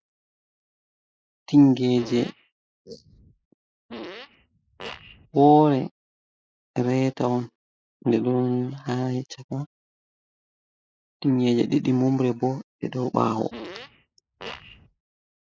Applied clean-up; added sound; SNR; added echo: neural mask model Resemble Enhance denoiser.